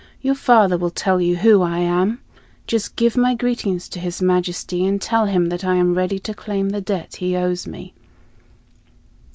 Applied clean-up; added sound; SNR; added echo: none; none; none; none.